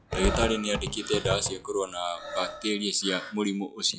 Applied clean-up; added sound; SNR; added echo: classical method log-MMSE.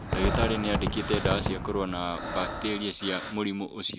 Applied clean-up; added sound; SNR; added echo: none; Fireworks + Breathing; 2 dB; none.